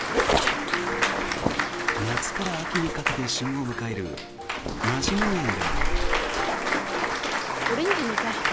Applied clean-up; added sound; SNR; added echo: none; Zipper (clothing) + Applause / Cheering; -4 dB; none.